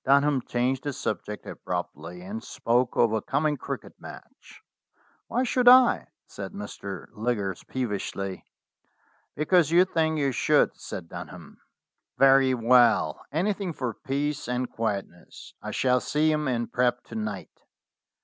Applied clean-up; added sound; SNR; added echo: none; none; none; none.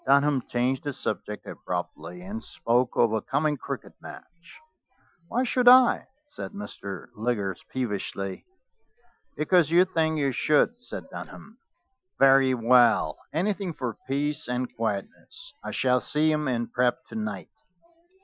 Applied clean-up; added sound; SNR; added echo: classical method Wiener filter.